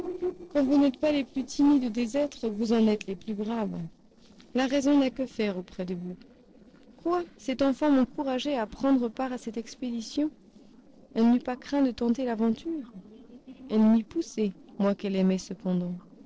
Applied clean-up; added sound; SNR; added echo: neural separator model SepFormer DNS4.